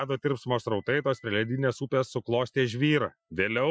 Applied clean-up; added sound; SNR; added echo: classical method Wiener filter.